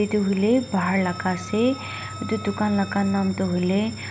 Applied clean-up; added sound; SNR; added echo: none; Wind instrument, woodwind instrument + Bell; 17 dB; none.